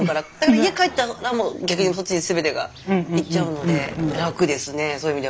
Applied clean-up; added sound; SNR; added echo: none; Skateboard; 17 dB; none.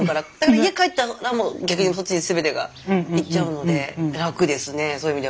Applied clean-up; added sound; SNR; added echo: none; none; none; none.